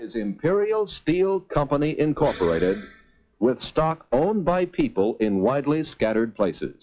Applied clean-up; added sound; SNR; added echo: classical method log-MMSE.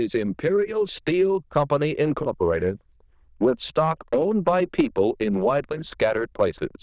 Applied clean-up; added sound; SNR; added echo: neural diffusion model UNIVERSE++.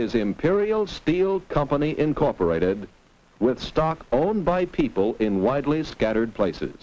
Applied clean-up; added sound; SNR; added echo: none; none; none; none.